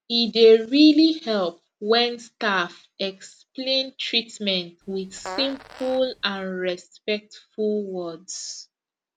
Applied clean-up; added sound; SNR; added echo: none; Fart; 16 dB; none.